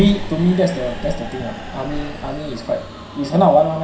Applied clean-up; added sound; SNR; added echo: none; Subway, metro, underground; 11 dB; reverberation time 0.5 s.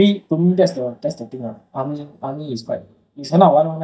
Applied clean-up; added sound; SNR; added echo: neural mask model DeepFilterNet 3.